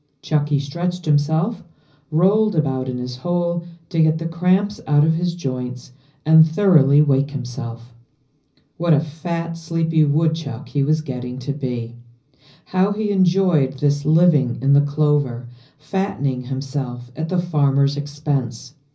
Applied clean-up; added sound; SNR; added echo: none; none; none; reverberation time 0.5 s.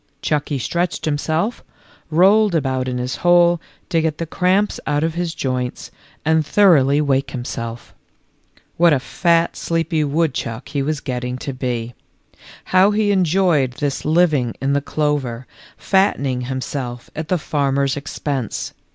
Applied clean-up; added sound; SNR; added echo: none; none; none; none.